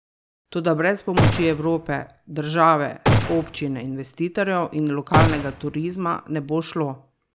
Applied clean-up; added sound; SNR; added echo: none; Gunshot, gunfire; 1 dB; none.